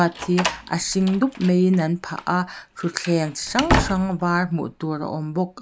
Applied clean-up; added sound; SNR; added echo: none; Slam; 7 dB; none.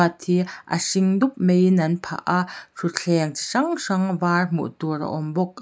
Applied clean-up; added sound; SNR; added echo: none; none; none; none.